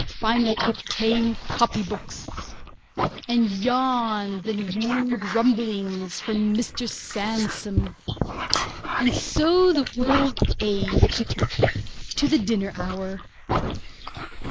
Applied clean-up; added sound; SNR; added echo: neural mask model Resemble Enhance denoiser.